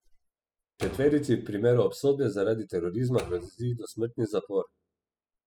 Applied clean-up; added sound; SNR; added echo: classical method spectral subtraction.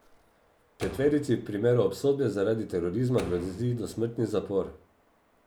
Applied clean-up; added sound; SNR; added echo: none; Door; 18 dB; none.